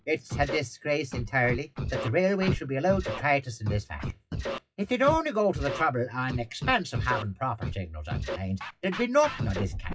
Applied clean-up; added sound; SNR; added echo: classical method WPE with log-MMSE.